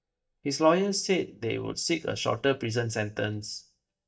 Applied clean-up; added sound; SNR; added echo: neural mask model DeepFilterNet 3.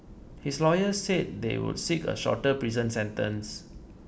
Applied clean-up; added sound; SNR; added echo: none; none; none; none.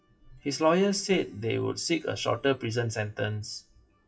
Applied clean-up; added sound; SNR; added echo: classical method WPE with log-MMSE.